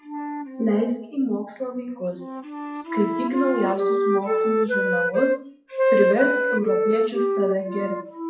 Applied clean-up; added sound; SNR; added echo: classical method WPE with log-MMSE.